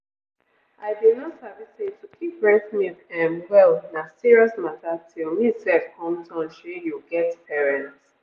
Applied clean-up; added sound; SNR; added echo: none; none; none; none.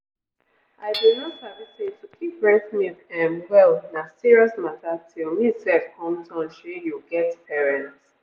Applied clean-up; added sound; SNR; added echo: none; Hammer / Chink, clink; 17 dB; none.